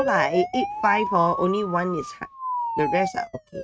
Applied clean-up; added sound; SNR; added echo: neural mask model RNNoise.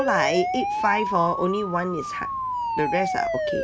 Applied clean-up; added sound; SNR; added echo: none; Siren; 1 dB; none.